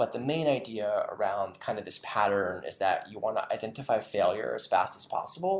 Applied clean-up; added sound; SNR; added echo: none; none; none; none.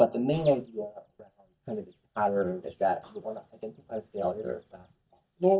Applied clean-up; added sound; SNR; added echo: neural mask model DeepFilterNet 3.